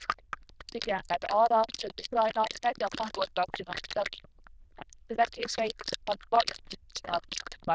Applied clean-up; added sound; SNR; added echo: neural diffusion model UNIVERSE++.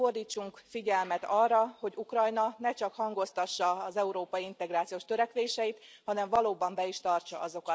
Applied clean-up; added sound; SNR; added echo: none; none; none; none.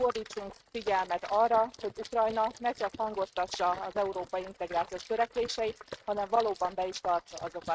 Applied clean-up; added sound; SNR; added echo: neural mask model RNNoise.